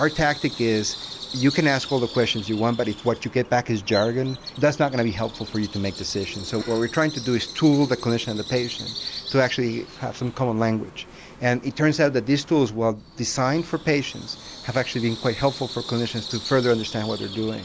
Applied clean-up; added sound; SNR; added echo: none; Bird vocalization, bird call, bird song; 14 dB; none.